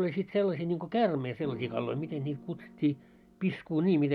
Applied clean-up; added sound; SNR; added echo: none; Piano; 16 dB; none.